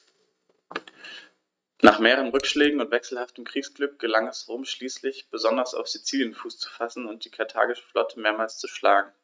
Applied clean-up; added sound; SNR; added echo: neural mask model RNNoise.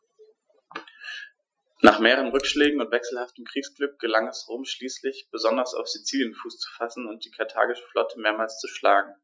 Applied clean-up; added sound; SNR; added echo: classical method Wiener filter.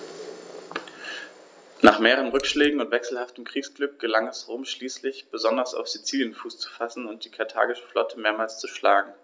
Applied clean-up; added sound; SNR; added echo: none; Scissors; 19 dB; none.